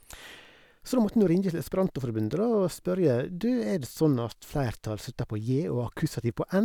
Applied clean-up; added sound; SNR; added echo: none; none; none; none.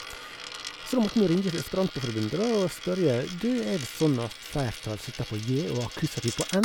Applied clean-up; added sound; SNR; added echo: none; Coin (dropping); 12 dB; none.